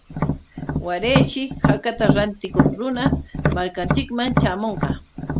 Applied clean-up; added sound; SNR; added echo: none; Tap; -3 dB; none.